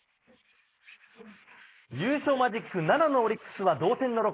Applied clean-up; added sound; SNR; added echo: neural mask model Resemble Enhance denoiser.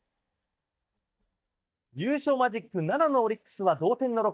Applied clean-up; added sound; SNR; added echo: neural mask model DeepFilterNet 3.